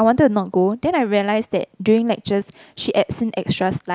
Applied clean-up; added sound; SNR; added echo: none; none; none; none.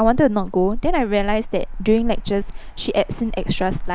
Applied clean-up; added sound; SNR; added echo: none; Motor vehicle (road); 4 dB; none.